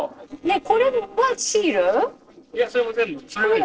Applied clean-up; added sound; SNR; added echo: neural separator model SepFormer DNS4.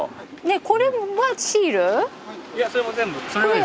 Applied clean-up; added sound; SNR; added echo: none; none; none; none.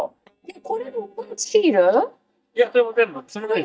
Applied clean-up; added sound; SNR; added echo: neural mask model DeepFilterNet 3.